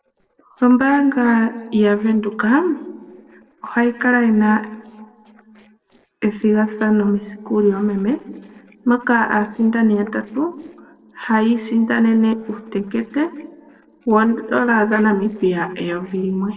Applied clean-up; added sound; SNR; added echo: neural separator model SepFormer DNS4.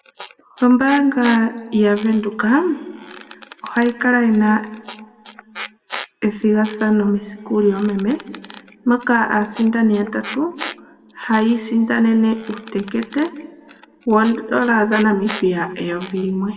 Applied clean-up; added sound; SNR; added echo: none; Squeak; 19 dB; reverberation time 1.0 s.